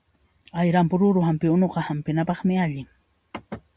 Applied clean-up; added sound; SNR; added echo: none; none; none; none.